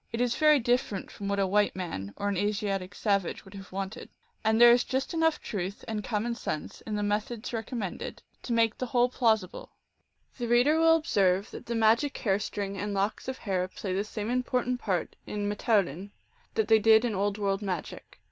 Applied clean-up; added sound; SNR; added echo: none; none; none; none.